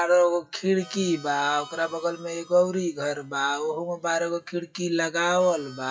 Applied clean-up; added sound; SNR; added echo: classical method WPE with log-MMSE.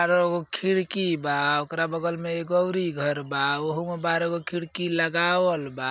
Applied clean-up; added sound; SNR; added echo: none; none; none; none.